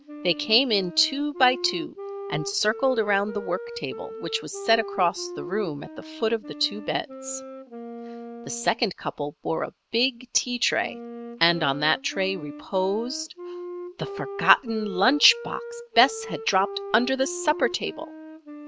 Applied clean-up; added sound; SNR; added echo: none; Wind instrument, woodwind instrument; 11 dB; none.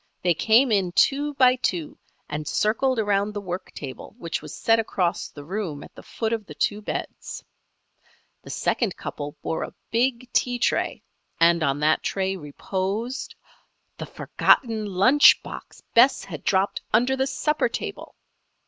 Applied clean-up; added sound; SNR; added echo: none; none; none; none.